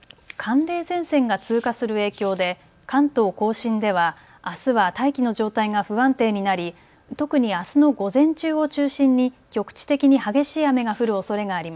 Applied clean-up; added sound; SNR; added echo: none; none; none; none.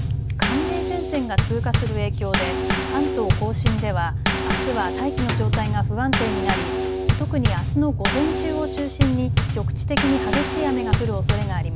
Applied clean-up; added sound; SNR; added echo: none; Bass drum / Snare drum / Drum kit; -4 dB; none.